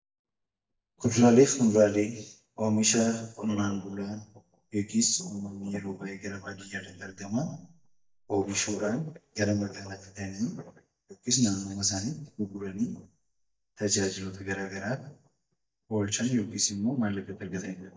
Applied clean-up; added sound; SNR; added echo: neural mask model DeepFilterNet 3.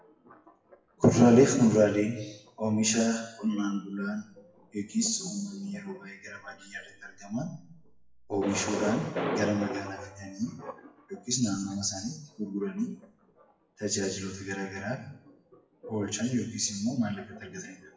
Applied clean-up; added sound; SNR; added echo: classical method WPE with log-MMSE.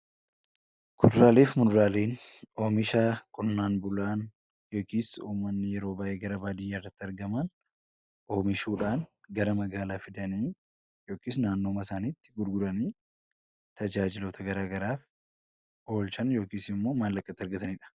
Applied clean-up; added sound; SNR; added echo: none; none; none; none.